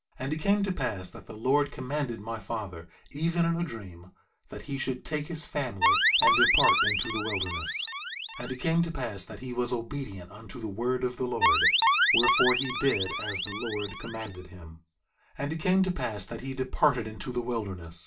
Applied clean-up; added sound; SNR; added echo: none; Alarm; -4 dB; reverberation time 0.2 s.